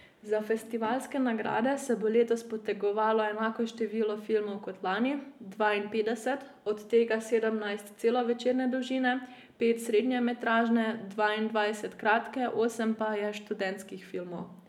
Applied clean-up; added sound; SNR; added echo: none; none; none; none.